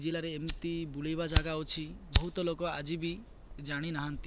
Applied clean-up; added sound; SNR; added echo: none; Fire; -1 dB; none.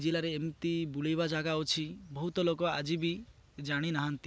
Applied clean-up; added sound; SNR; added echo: none; none; none; none.